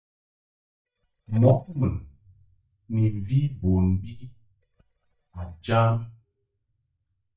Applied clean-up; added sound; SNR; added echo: neural mask model DeepFilterNet 3.